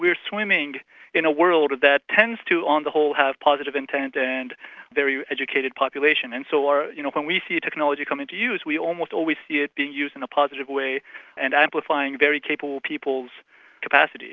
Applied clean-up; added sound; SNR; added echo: none; none; none; none.